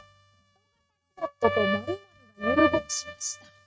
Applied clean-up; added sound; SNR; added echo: neural mask model RNNoise.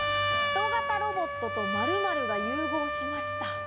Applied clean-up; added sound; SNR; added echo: none; Trumpet; -3 dB; none.